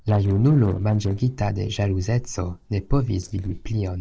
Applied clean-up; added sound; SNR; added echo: neural separator model SepFormer DNS4.